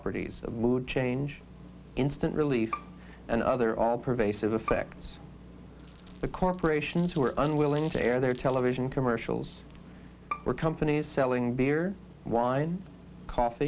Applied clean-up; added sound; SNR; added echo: none; Bowed string instrument + Glass; 16 dB; none.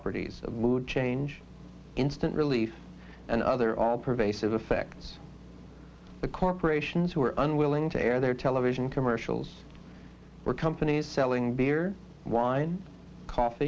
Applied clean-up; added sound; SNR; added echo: none; none; none; none.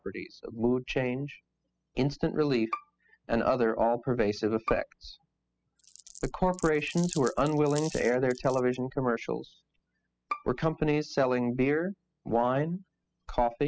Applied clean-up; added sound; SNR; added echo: classical method spectral subtraction.